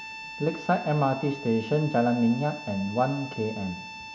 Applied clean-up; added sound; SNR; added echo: none; Harmonica; 14 dB; none.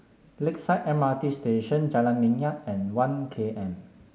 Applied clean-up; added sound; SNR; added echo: none; none; none; none.